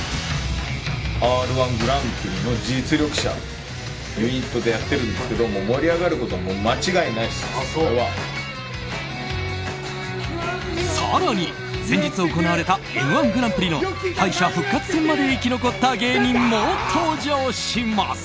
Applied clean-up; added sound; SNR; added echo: none; Thunder / Rain; 17 dB; none.